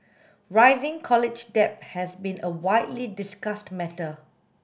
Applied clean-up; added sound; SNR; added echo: none; none; none; none.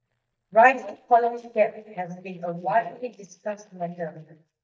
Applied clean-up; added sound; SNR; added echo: neural mask model DeepFilterNet 3.